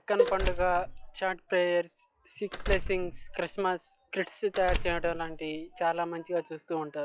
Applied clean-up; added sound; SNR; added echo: classical method log-MMSE.